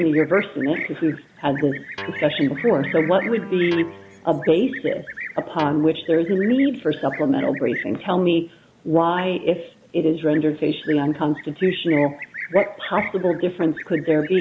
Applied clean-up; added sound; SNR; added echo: none; Guitar + Livestock, farm animals, working animals; 14 dB; none.